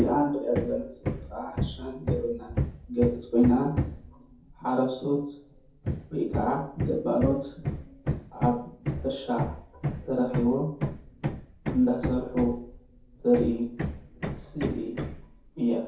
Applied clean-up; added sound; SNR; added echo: none; Hammer; 5 dB; reverberation time 0.6 s.